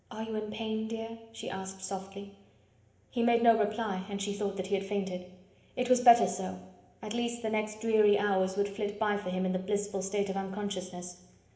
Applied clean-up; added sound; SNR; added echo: none; none; none; reverberation time 1.0 s.